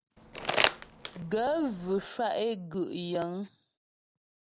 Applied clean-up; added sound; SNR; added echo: none; Crumpling, crinkling; -2 dB; none.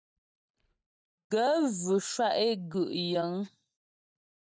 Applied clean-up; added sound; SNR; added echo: neural mask model DeepFilterNet 3.